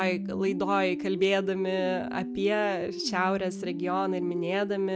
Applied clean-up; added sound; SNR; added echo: none; none; none; none.